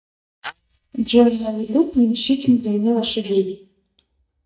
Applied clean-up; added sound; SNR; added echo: neural mask model DeepFilterNet 3.